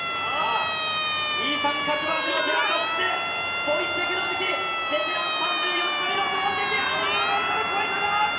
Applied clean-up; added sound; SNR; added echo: none; Siren; -3 dB; reverberation time 2.5 s.